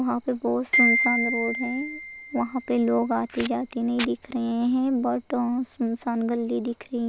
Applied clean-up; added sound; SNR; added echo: none; Glockenspiel; 3 dB; none.